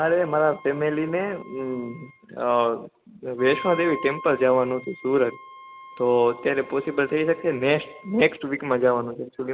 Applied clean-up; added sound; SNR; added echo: none; Wind instrument, woodwind instrument; 18 dB; none.